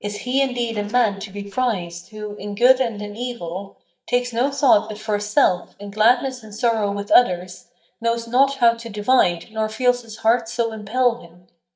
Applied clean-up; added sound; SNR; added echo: neural mask model DeepFilterNet 3.